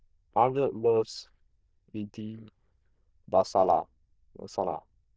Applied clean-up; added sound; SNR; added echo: neural diffusion model UNIVERSE++.